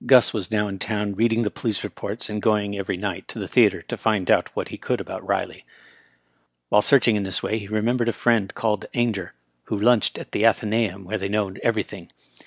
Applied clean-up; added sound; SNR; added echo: none; none; none; none.